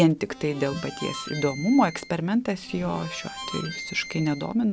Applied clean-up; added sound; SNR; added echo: none; Harmonica; 14 dB; none.